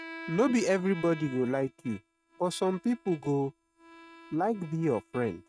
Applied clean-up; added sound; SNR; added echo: neural mask model RNNoise.